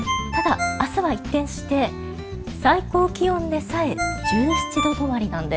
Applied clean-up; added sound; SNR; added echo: none; Ringtone; 7 dB; none.